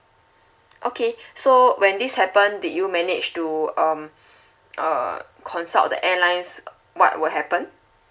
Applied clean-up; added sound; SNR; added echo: none; none; none; none.